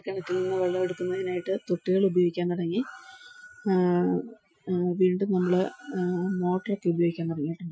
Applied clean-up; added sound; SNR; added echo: classical method Wiener filter.